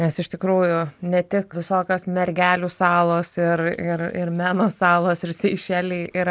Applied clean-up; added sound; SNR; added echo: none; none; none; none.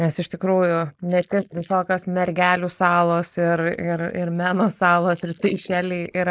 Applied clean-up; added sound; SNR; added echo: neural mask model Resemble Enhance denoiser.